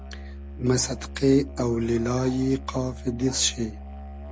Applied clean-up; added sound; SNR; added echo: none; Musical instrument; 12 dB; none.